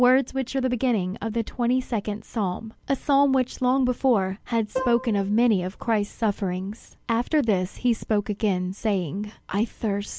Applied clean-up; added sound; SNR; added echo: none; Plucked string instrument; 11 dB; none.